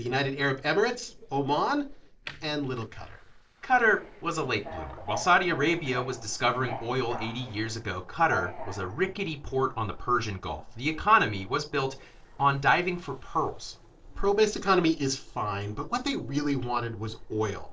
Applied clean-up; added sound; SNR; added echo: neural separator model SepFormer DNS4.